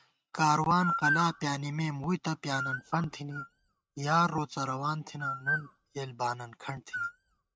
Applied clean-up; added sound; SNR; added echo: neural mask model RNNoise.